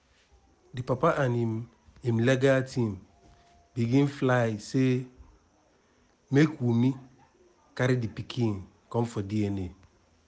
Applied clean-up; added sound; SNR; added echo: none; none; none; none.